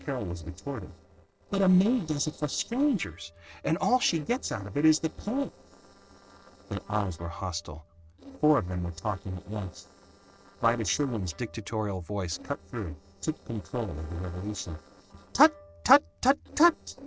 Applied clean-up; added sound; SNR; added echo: neural separator model SepFormer DNS4.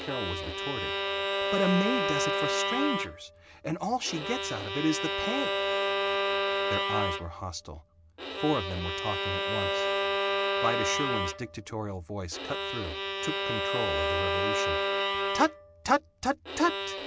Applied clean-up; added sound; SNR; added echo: none; Bowed string instrument; -2 dB; none.